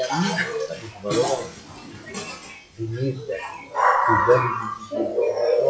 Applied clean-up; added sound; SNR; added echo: classical method WPE with log-MMSE.